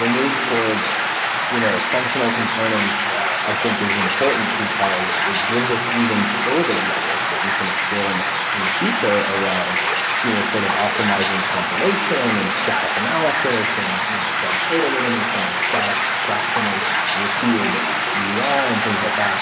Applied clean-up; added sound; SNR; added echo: none; Stream; -3 dB; reverberation time 2.5 s.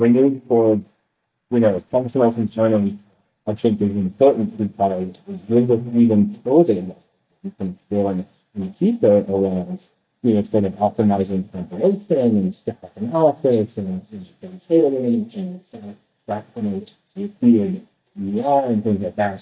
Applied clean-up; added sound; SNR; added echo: neural mask model DeepFilterNet 3.